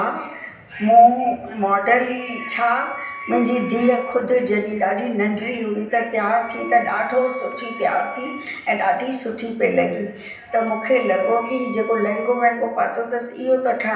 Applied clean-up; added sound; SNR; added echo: none; Wind instrument, woodwind instrument; 15 dB; reverberation time 0.8 s.